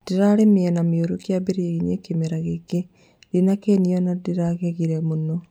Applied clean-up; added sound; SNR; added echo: none; none; none; none.